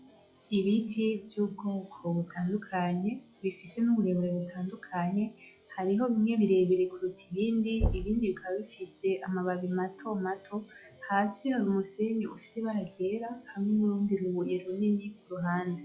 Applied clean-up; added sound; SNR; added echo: classical method log-MMSE.